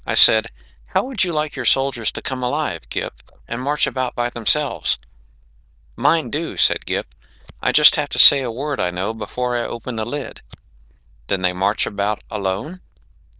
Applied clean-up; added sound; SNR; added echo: neural diffusion model UNIVERSE++.